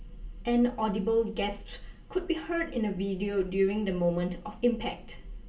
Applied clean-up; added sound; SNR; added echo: none; none; none; reverberation time 0.2 s.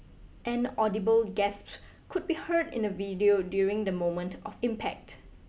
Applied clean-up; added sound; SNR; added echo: none; none; none; none.